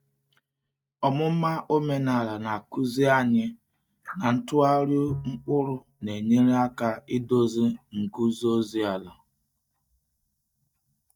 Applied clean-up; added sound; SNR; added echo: neural mask model DeepFilterNet 3.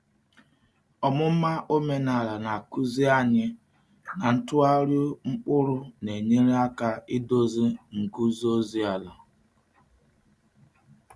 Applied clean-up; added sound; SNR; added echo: none; none; none; none.